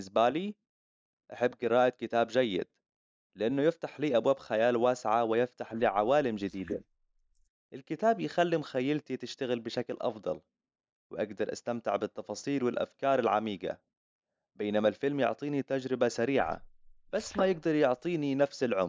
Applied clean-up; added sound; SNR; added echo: neural mask model Resemble Enhance denoiser.